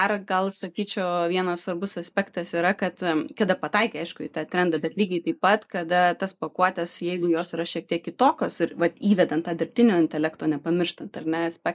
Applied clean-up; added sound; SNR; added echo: neural mask model Resemble Enhance denoiser.